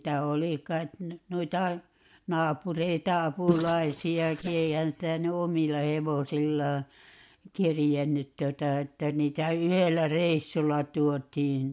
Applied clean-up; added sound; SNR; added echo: neural mask model Resemble Enhance denoiser.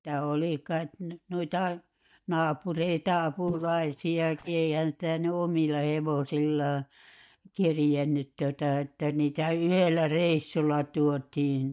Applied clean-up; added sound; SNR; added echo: neural mask model DeepFilterNet 3.